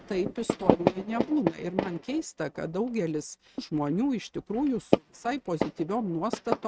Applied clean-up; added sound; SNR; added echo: neural mask model RNNoise.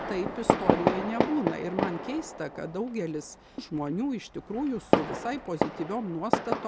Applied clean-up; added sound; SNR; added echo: none; Fireworks; -2 dB; none.